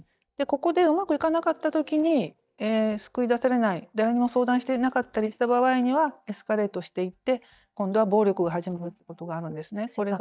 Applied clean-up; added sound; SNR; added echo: neural mask model DeepFilterNet 3.